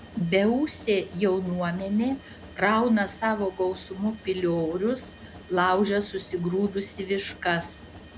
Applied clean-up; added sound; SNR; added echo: none; Mechanisms; 18 dB; none.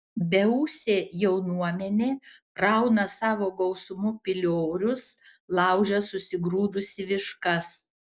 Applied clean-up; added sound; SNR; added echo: none; none; none; none.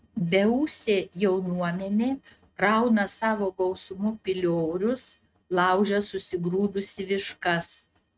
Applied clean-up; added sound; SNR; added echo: neural mask model RNNoise.